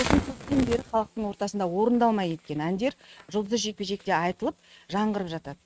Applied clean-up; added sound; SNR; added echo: neural mask model RNNoise.